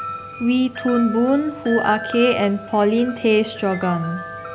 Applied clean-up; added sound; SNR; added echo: none; Wind chime; 11 dB; none.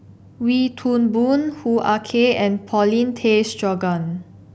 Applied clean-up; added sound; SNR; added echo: none; none; none; none.